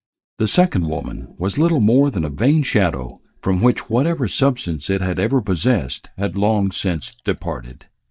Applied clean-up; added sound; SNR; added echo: neural mask model DeepFilterNet 3.